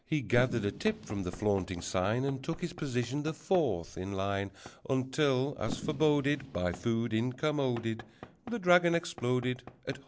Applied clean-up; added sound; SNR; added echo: none; Fireworks + Knock / Wood; 15 dB; none.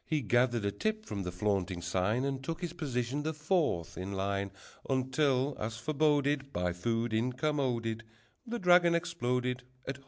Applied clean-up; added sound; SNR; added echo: none; none; none; none.